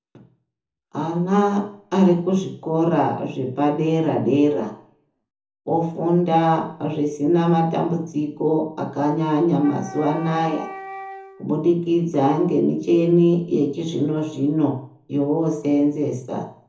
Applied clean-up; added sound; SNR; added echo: none; Wind instrument, woodwind instrument; 16 dB; reverberation time 0.6 s.